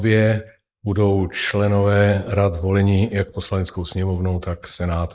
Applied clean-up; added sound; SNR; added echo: neural mask model Resemble Enhance denoiser.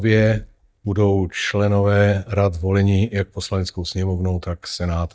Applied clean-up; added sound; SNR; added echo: neural mask model DeepFilterNet 3.